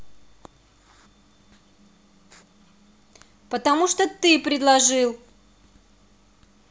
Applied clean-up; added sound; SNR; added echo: none; none; none; none.